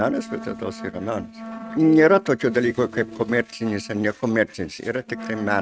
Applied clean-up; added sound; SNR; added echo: neural mask model RNNoise.